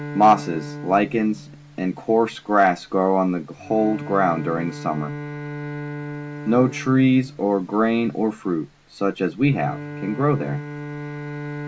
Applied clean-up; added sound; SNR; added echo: none; Bowed string instrument; 12 dB; none.